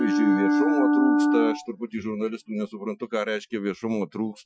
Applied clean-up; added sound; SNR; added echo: classical method Wiener filter.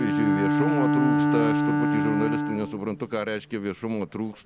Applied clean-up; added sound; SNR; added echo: none; Bowed string instrument; -4 dB; none.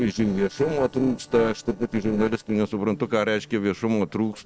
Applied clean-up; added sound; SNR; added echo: neural separator model SepFormer DNS4.